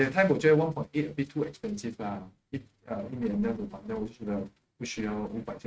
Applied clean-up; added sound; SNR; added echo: neural mask model RNNoise.